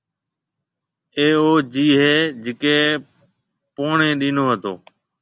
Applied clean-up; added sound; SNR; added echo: none; none; none; none.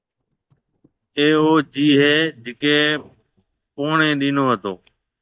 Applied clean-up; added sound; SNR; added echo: neural mask model DeepFilterNet 3.